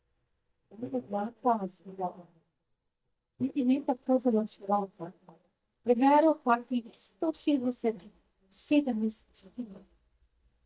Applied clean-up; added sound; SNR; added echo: neural mask model DeepFilterNet 3.